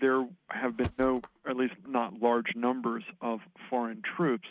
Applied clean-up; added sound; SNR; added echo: neural mask model RNNoise.